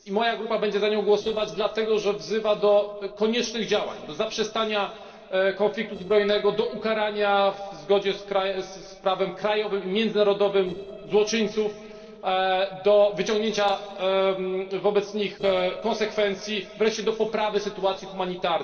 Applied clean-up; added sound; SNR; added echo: neural separator model SepFormer DNS4.